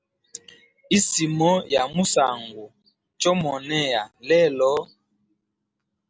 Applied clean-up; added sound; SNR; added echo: none; none; none; none.